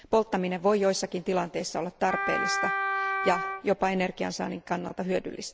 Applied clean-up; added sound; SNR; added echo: none; Wind instrument, woodwind instrument; 1 dB; none.